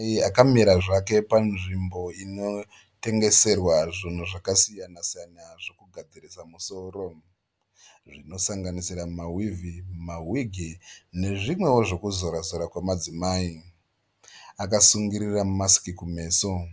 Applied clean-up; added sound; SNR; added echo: none; none; none; none.